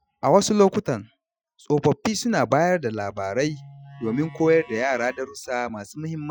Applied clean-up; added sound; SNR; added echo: classical method Wiener filter.